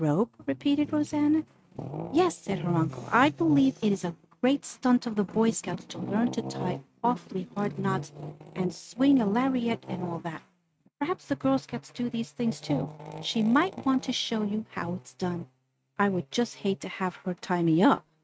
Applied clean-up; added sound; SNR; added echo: neural mask model RNNoise.